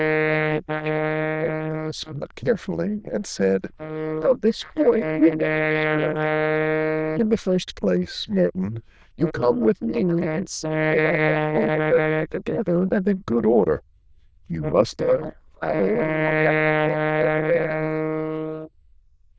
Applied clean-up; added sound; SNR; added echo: neural diffusion model UNIVERSE++.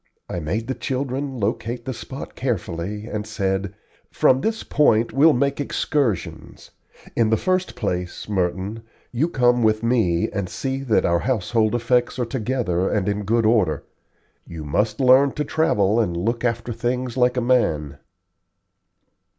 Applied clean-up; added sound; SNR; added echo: none; none; none; none.